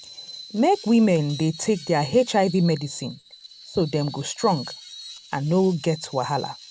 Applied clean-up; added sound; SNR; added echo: none; Screech; 17 dB; none.